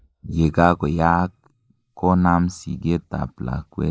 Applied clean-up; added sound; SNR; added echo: neural mask model Resemble Enhance denoiser.